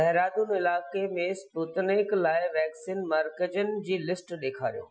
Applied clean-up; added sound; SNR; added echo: classical method Wiener filter.